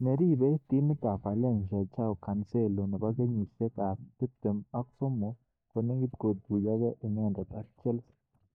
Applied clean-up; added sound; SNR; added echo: neural mask model DeepFilterNet 3.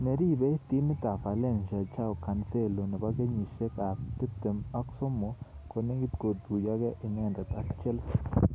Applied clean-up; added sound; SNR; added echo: none; none; none; none.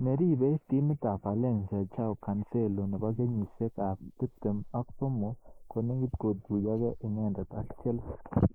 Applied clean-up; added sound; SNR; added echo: neural mask model Resemble Enhance denoiser.